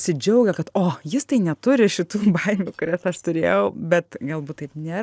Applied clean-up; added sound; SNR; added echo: neural separator model SepFormer DNS4.